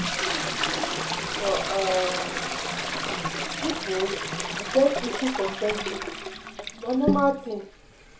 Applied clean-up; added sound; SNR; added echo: none; Toilet flush; 1 dB; reverberation time 0.4 s.